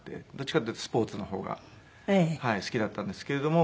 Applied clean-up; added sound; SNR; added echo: none; none; none; none.